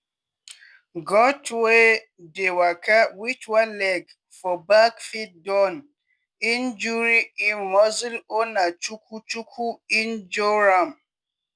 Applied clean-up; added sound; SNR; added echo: none; none; none; none.